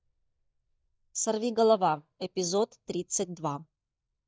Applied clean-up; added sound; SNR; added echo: neural mask model DeepFilterNet 3.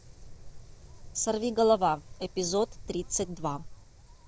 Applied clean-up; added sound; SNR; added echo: none; Wind; 14 dB; none.